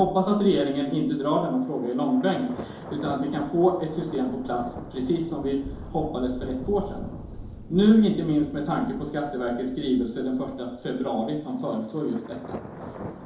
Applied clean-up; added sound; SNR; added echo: none; Thunder; 15 dB; reverberation time 2.8 s.